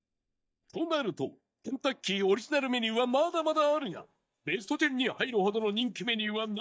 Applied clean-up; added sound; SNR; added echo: neural mask model DeepFilterNet 3.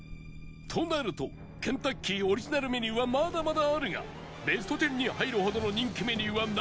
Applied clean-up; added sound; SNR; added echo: none; Boat, Water vehicle; 15 dB; none.